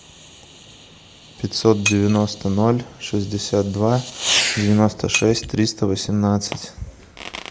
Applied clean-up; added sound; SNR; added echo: none; Fireworks + Shatter; 8 dB; none.